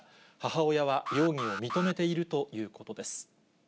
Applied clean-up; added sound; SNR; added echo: none; Alarm; 7 dB; none.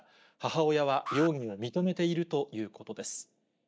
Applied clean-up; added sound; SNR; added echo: neural mask model DeepFilterNet 3.